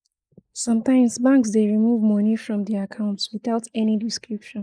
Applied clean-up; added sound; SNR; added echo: neural mask model Resemble Enhance denoiser.